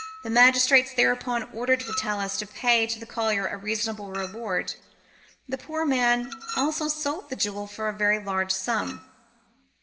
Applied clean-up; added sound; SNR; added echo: none; Chink, clink; 17 dB; reverberation time 0.9 s.